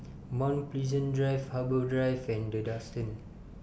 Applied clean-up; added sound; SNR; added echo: none; none; none; none.